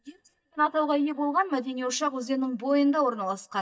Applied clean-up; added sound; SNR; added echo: neural mask model DeepFilterNet 3.